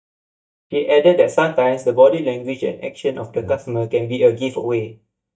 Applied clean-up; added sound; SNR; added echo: neural mask model DeepFilterNet 3.